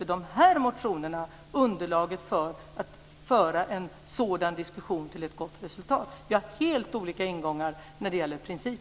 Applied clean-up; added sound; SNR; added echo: none; none; none; none.